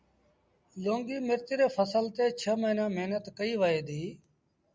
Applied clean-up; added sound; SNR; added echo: none; none; none; none.